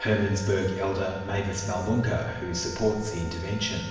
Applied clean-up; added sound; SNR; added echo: none; Wind instrument, woodwind instrument; 15 dB; reverberation time 1.2 s.